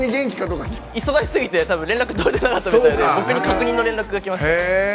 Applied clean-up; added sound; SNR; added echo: none; none; none; none.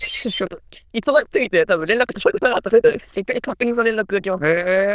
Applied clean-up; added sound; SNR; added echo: neural diffusion model UNIVERSE++.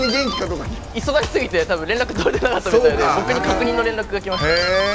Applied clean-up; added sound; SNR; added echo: none; Doorbell + Fire; 11 dB; none.